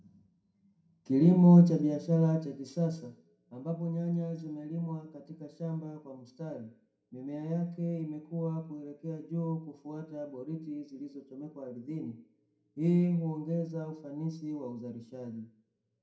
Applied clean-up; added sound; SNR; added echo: none; none; none; reverberation time 0.4 s.